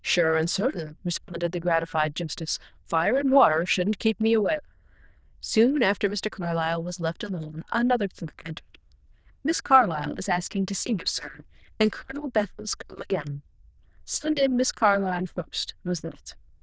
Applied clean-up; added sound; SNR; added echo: neural diffusion model UNIVERSE++.